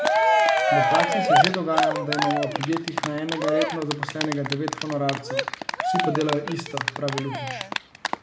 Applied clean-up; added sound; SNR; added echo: none; Cheering; -4 dB; none.